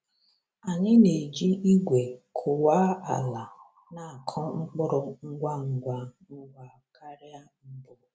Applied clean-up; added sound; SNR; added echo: none; none; none; none.